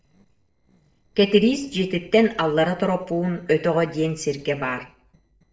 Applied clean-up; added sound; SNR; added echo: neural separator model SepFormer DNS4.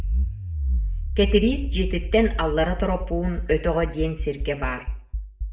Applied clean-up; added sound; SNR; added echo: none; Accelerating, revving, vroom; 1 dB; reverberation time 0.5 s.